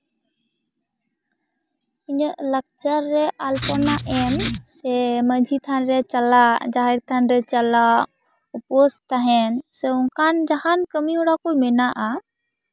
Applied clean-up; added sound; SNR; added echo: none; Writing; 8 dB; none.